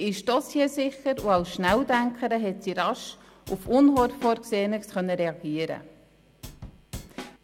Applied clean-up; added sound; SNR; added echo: none; Drum / Drum kit; 15 dB; none.